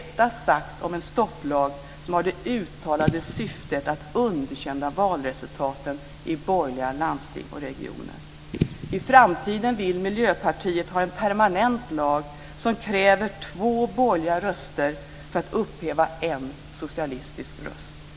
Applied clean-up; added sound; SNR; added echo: none; Fireworks / Boom; 11 dB; none.